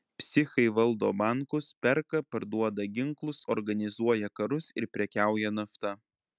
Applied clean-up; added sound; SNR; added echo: none; none; none; none.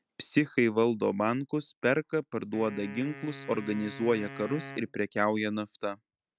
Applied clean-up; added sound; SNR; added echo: none; Wind instrument, woodwind instrument; 16 dB; none.